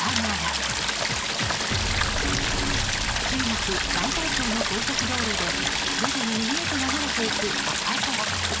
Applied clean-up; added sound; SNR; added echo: none; Stream; -4 dB; none.